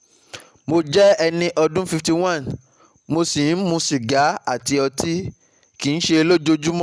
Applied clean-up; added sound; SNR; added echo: none; none; none; none.